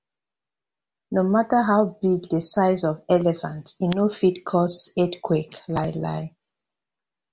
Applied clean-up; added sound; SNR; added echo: none; none; none; none.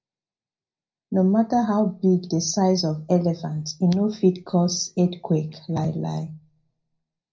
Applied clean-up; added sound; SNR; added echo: none; none; none; reverberation time 0.5 s.